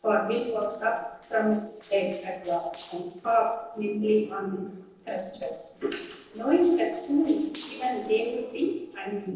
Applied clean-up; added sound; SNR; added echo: neural separator model SepFormer DNS4.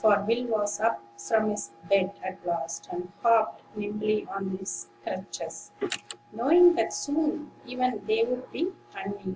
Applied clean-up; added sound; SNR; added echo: none; none; none; none.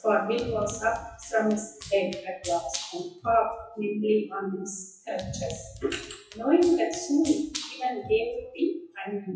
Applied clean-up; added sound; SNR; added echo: classical method WPE with log-MMSE.